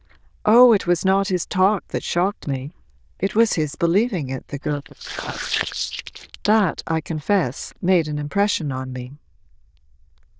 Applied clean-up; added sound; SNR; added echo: neural diffusion model UNIVERSE++.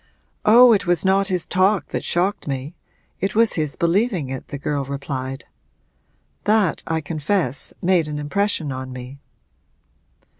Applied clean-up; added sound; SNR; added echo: none; none; none; none.